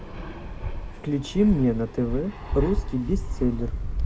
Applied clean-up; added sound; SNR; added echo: none; Fixed-wing aircraft, airplane; 3 dB; none.